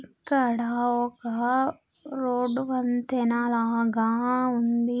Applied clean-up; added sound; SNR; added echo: none; none; none; none.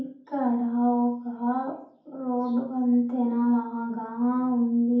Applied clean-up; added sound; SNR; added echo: none; none; none; reverberation time 0.6 s.